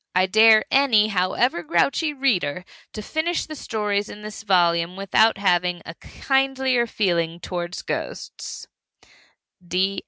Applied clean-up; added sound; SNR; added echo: none; none; none; none.